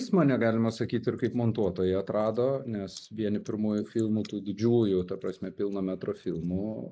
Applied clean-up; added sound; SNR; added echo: neural mask model Resemble Enhance denoiser.